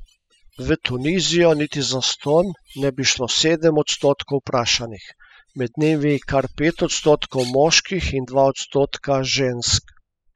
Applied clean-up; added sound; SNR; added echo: classical method spectral subtraction.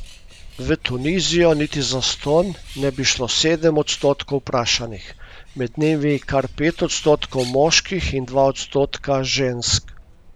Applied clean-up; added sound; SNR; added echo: none; Bird; 18 dB; none.